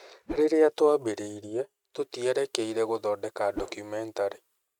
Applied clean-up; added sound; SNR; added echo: neural mask model RNNoise.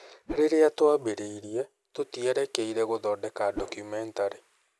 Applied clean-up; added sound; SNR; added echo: none; Whoosh, swoosh, swish; 11 dB; none.